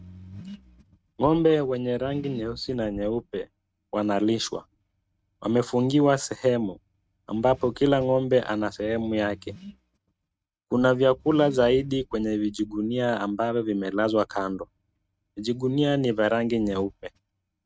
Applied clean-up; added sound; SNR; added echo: neural mask model RNNoise.